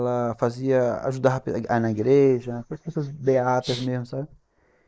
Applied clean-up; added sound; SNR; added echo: neural mask model Resemble Enhance denoiser.